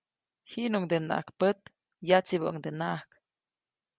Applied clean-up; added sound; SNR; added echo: none; none; none; none.